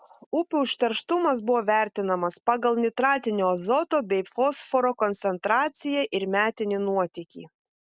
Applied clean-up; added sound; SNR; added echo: none; none; none; none.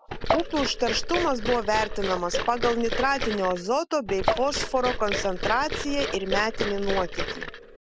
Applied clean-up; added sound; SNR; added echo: none; Liquid; 3 dB; none.